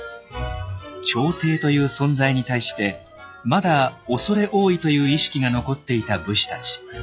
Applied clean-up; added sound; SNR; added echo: classical method log-MMSE.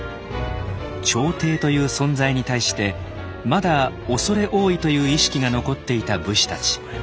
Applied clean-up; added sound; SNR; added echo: none; none; none; none.